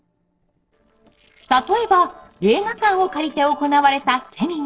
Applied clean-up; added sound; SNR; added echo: neural separator model SepFormer DNS4.